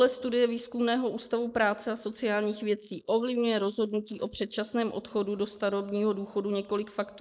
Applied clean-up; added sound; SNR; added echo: neural mask model Resemble Enhance denoiser.